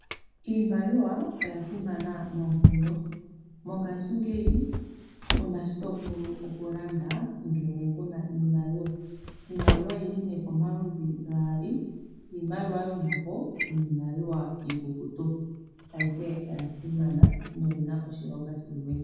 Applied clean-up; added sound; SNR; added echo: none; Drawer open or close; 1 dB; reverberation time 1.2 s.